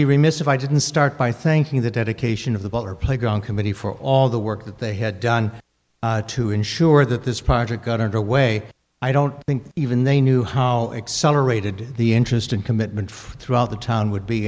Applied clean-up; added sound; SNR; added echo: none; none; none; none.